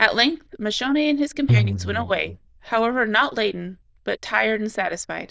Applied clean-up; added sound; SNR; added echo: neural diffusion model UNIVERSE++.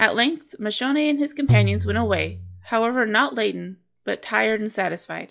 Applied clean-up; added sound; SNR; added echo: classical method log-MMSE.